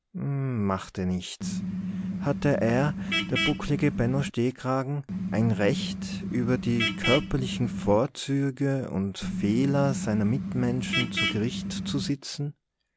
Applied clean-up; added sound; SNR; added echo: none; Vehicle horn, car horn, honking; 3 dB; none.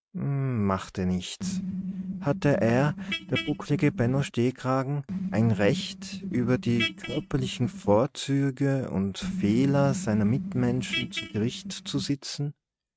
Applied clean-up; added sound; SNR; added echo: neural mask model RNNoise.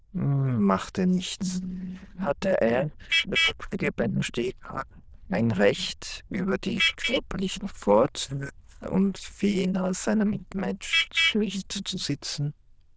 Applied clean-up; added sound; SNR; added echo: neural diffusion model UNIVERSE++.